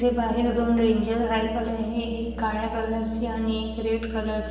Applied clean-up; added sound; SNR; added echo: none; Musical instrument; 11 dB; reverberation time 1.1 s.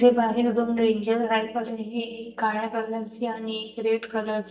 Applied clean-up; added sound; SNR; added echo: neural mask model DeepFilterNet 3.